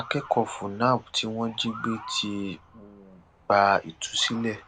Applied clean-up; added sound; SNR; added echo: none; Motor vehicle (road) / Siren; 18 dB; none.